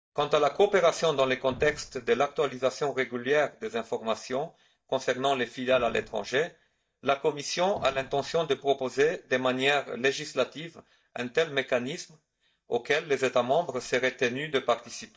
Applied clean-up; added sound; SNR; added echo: neural mask model DeepFilterNet 3.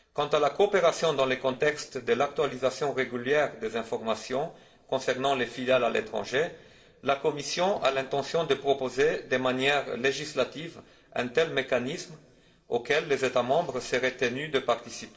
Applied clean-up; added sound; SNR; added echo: neural separator model SepFormer DNS4.